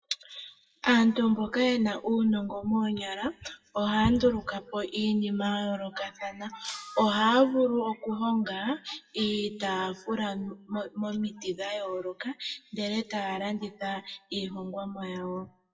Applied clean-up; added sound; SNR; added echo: classical method WPE with log-MMSE.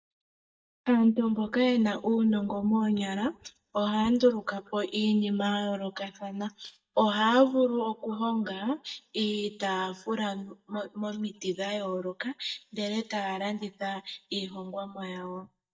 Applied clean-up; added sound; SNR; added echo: neural mask model DeepFilterNet 3.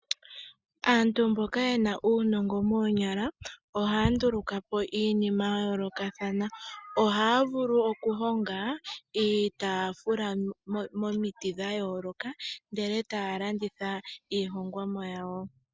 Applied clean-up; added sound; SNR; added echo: none; none; none; none.